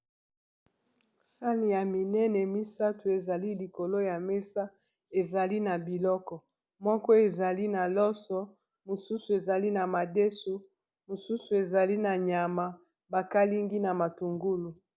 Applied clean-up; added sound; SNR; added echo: none; none; none; none.